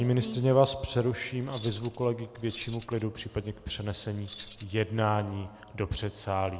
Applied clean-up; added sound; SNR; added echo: none; Keys jangling; 9 dB; none.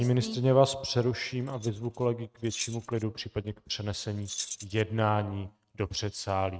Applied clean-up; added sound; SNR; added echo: neural mask model RNNoise.